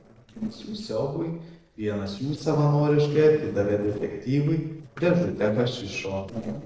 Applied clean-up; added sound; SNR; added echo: neural separator model SepFormer DNS4.